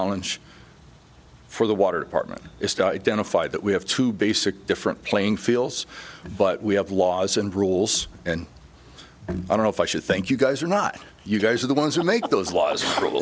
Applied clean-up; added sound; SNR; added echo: none; none; none; none.